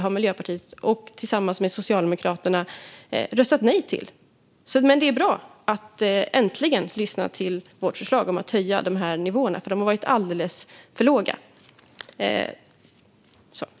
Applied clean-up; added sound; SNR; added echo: none; none; none; none.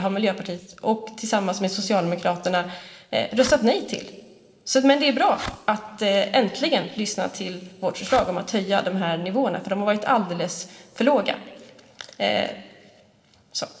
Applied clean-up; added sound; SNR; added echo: neural separator model SepFormer DNS4.